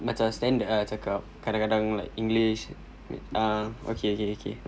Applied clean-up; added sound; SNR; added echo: none; none; none; none.